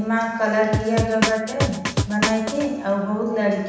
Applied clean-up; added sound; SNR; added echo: none; Drum; 2 dB; reverberation time 1.1 s.